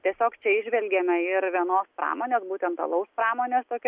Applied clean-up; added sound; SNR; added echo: none; none; none; none.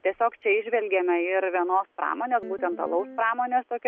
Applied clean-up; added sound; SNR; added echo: none; Guitar; 18 dB; none.